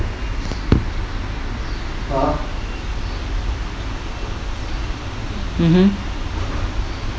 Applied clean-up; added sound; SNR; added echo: none; none; none; none.